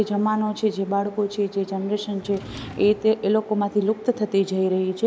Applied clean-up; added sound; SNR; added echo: none; Drawer open or close; 17 dB; none.